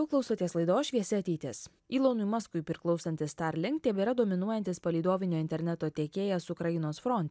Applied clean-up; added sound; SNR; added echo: none; none; none; none.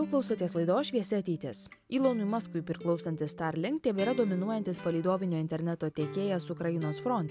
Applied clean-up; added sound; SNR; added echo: none; Acoustic guitar; 13 dB; none.